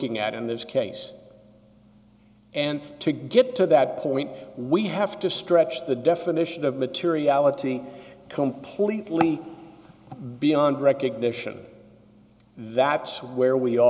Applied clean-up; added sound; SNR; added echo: none; none; none; none.